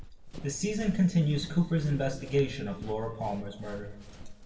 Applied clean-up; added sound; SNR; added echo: none; Run; 13 dB; reverberation time 1.5 s.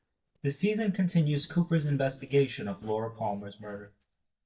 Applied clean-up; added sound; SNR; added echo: neural mask model DeepFilterNet 3.